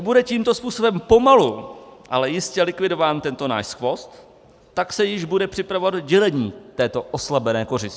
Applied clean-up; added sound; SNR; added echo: none; none; none; none.